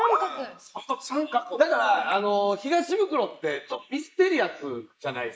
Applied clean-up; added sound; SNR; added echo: neural mask model Resemble Enhance denoiser.